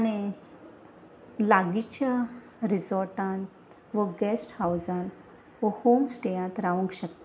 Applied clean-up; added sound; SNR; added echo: none; none; none; none.